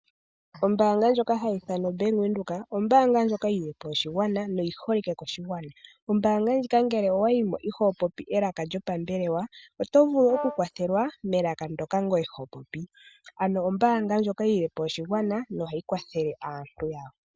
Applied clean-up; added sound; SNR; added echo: none; Brass instrument; 10 dB; none.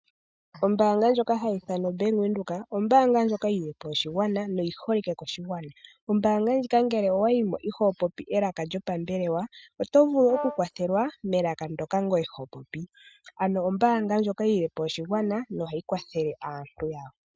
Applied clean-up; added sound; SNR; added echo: neural mask model RNNoise.